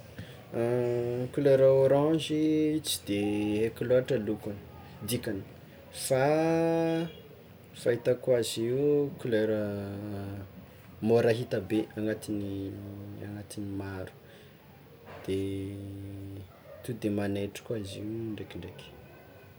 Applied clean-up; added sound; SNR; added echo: none; none; none; none.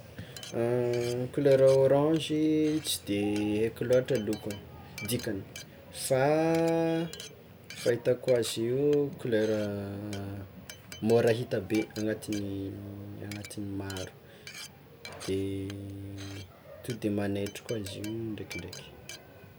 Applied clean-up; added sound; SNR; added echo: none; Glass; 20 dB; none.